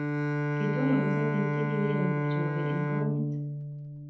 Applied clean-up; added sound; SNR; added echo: none; Bowed string instrument; -4 dB; reverberation time 0.9 s.